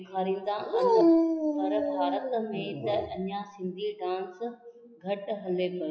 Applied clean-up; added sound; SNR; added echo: classical method log-MMSE.